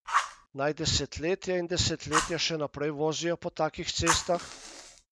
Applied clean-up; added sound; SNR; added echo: none; Fire; 5 dB; none.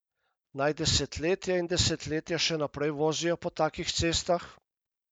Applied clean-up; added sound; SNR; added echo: none; none; none; none.